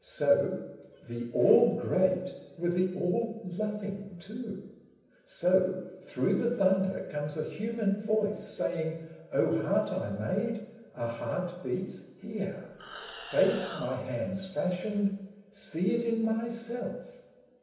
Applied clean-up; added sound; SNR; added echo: none; Animal; 13 dB; reverberation time 0.9 s.